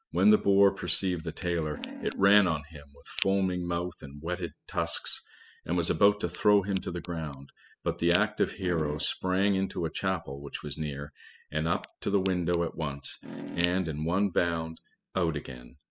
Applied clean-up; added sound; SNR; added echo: classical method spectral subtraction.